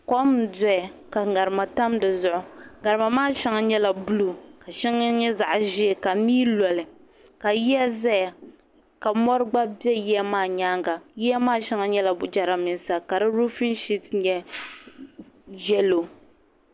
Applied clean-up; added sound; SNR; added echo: none; none; none; none.